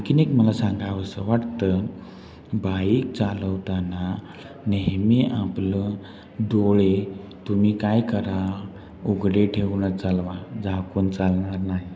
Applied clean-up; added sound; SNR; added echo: none; none; none; none.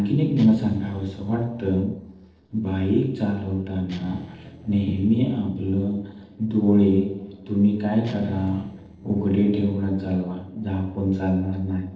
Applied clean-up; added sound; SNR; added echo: neural separator model SepFormer DNS4.